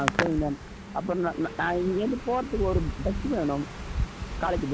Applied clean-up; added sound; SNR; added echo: none; Hands; 4 dB; none.